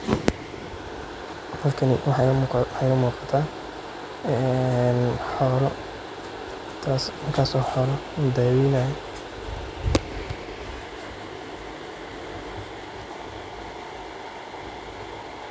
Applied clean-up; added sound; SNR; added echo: none; none; none; none.